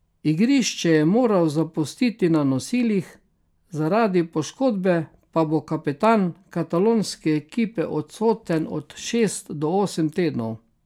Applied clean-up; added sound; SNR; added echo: none; none; none; none.